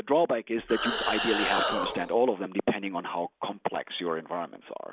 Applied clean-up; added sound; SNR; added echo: none; Animal; 1 dB; none.